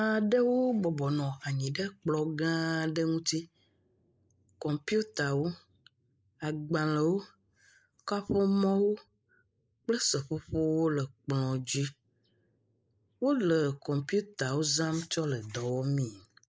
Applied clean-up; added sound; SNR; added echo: neural mask model Resemble Enhance denoiser.